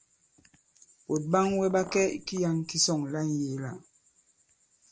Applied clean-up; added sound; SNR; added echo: none; Car; 17 dB; none.